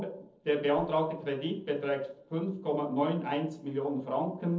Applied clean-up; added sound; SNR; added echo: neural separator model SepFormer DNS4.